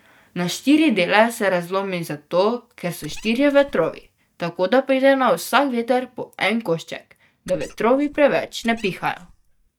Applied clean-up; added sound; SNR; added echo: neural mask model DeepFilterNet 3.